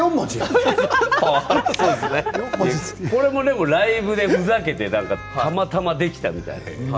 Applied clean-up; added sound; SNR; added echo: none; Wind instrument, woodwind instrument; 20 dB; none.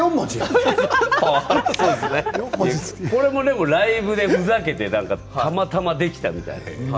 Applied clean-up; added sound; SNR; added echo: none; none; none; none.